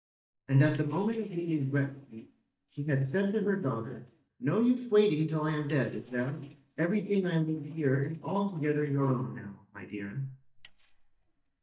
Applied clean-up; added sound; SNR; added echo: neural mask model DeepFilterNet 3.